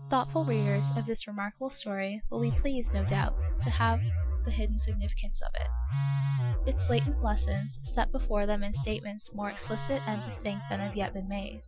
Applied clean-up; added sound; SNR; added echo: classical method Wiener filter.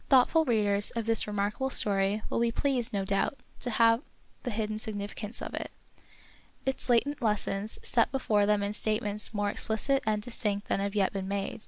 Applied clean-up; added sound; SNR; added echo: none; none; none; none.